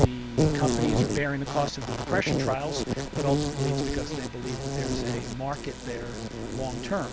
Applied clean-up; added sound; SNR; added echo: none; Insect; -3 dB; none.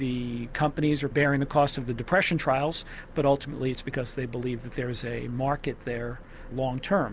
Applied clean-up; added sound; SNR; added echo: none; none; none; none.